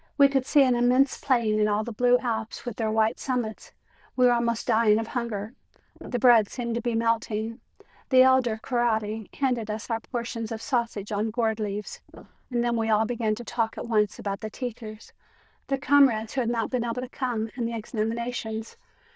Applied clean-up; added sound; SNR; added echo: neural diffusion model UNIVERSE++.